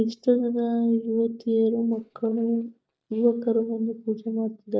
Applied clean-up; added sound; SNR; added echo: neural mask model DeepFilterNet 3.